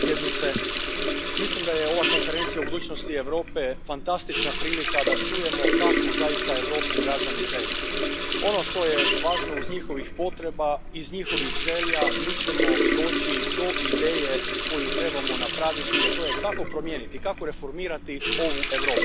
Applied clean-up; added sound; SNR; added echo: none; Water tap, faucet; -5 dB; none.